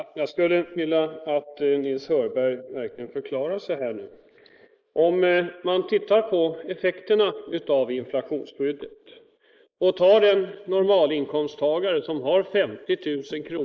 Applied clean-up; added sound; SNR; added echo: neural mask model Resemble Enhance denoiser.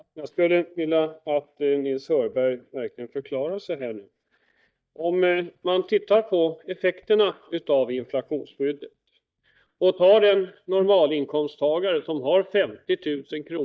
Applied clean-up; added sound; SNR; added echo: neural mask model DeepFilterNet 3.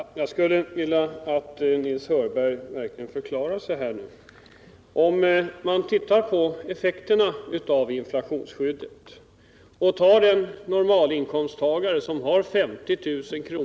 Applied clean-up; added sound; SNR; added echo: none; none; none; none.